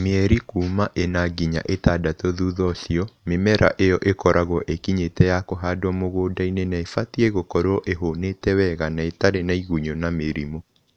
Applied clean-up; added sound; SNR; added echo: none; none; none; none.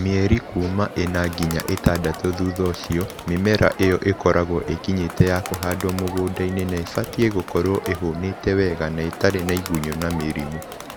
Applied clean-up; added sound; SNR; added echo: none; Crowd; 12 dB; none.